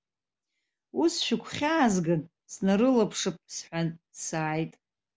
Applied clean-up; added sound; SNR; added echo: none; none; none; none.